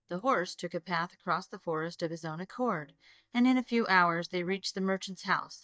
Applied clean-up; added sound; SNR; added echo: neural mask model DeepFilterNet 3.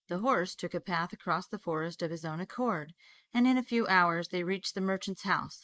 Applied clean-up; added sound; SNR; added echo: neural mask model Resemble Enhance denoiser.